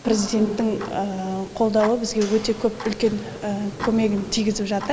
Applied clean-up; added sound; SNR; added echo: neural mask model Resemble Enhance denoiser.